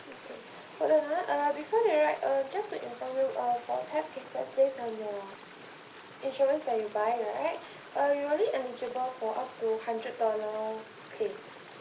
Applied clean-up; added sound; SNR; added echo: none; Stream; 17 dB; reverberation time 0.3 s.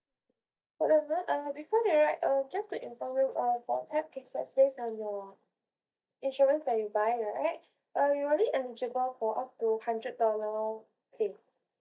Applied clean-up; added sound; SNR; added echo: neural mask model DeepFilterNet 3.